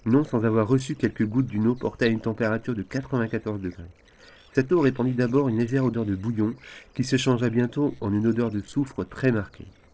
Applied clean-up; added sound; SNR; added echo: neural separator model SepFormer DNS4.